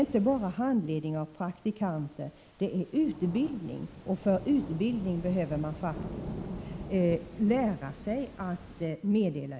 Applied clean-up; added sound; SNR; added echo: none; Rain / Thunderstorm; 13 dB; none.